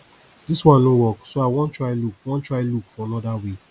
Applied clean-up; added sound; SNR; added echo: none; none; none; none.